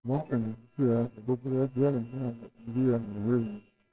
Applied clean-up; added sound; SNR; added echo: neural separator model SepFormer WHAMR!.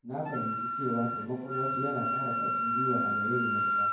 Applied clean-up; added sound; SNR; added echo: none; Wind instrument, woodwind instrument; -3 dB; reverberation time 0.9 s.